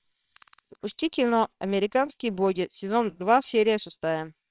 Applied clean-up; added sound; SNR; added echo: neural separator model SepFormer WHAMR!.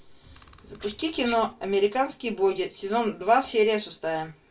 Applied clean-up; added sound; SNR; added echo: none; Bird vocalization, bird call, bird song; 18 dB; reverberation time 0.2 s.